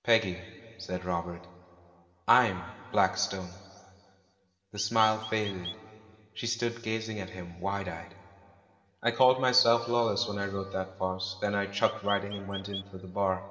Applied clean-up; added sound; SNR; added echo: none; Chirp, tweet; 11 dB; reverberation time 2.0 s.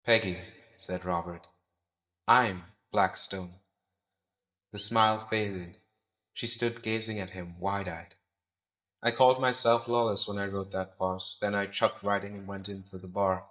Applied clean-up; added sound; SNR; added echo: neural mask model DeepFilterNet 3.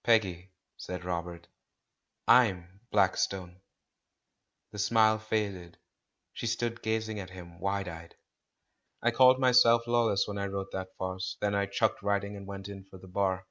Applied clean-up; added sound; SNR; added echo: none; none; none; none.